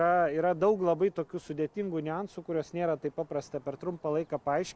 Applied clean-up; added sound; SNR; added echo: none; none; none; none.